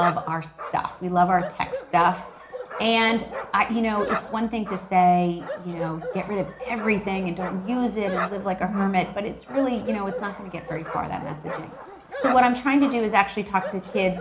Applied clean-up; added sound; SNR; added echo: none; Bark; 10 dB; reverberation time 0.4 s.